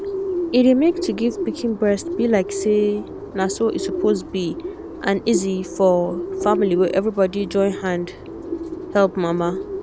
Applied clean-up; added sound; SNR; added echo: none; Bird; 8 dB; none.